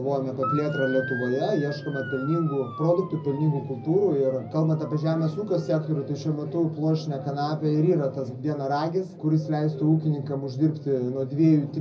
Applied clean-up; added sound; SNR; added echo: none; Motor vehicle (road) / Siren; 16 dB; reverberation time 0.4 s.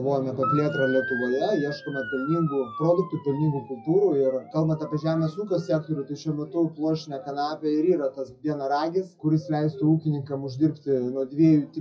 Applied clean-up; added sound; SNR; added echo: classical method WPE with log-MMSE.